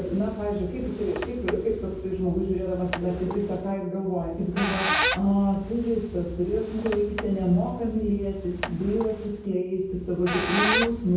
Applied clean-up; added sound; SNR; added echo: none; Squeak; 6 dB; reverberation time 0.9 s.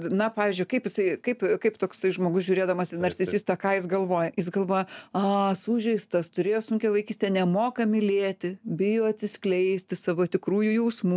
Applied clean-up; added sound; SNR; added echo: none; none; none; none.